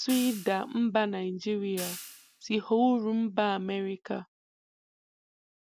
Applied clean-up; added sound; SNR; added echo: none; Hi-hat; 14 dB; none.